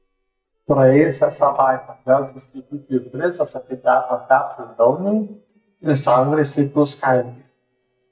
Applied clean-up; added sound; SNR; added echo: neural mask model DeepFilterNet 3.